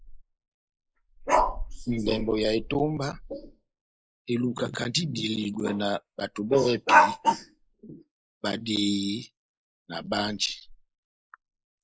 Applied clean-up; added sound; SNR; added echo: neural mask model Resemble Enhance denoiser.